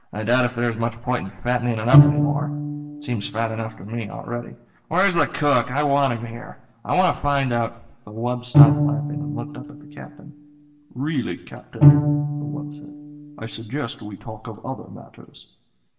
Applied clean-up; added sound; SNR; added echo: none; Bowed string instrument; -4 dB; reverberation time 0.7 s.